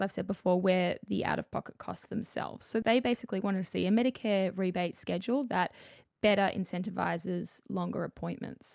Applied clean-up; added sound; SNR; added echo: none; none; none; none.